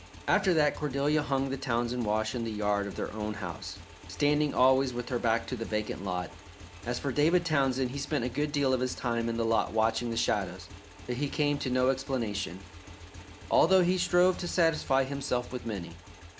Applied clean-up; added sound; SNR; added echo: none; Motorcycle / Engine; 17 dB; none.